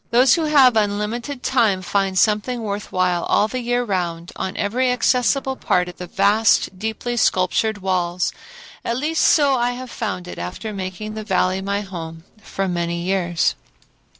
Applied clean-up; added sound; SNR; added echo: neural separator model SepFormer DNS4.